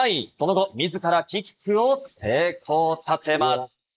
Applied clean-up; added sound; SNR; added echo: neural mask model Resemble Enhance denoiser.